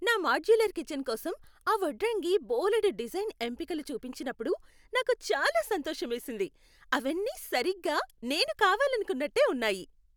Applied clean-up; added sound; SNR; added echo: none; none; none; none.